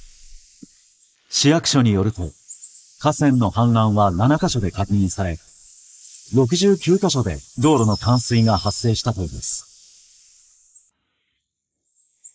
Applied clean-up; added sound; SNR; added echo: neural mask model Resemble Enhance denoiser.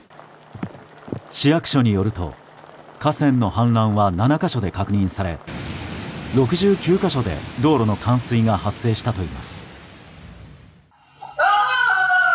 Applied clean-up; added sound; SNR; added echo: none; none; none; none.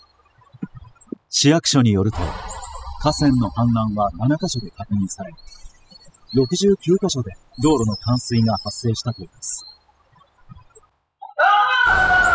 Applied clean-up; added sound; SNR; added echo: classical method spectral subtraction.